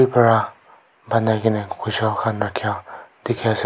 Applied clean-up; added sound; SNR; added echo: none; none; none; none.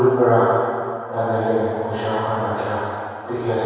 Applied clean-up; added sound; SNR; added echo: none; none; none; reverberation time 2.2 s.